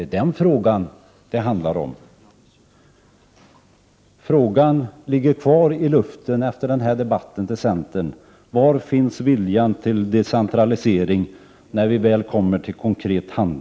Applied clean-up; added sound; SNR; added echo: none; none; none; none.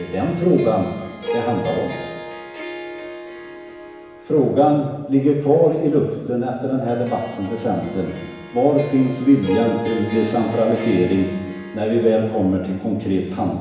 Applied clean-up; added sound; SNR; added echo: none; Harp; 13 dB; reverberation time 1.1 s.